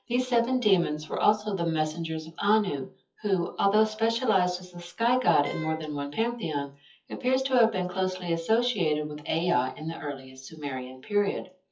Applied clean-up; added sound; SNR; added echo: classical method WPE with log-MMSE.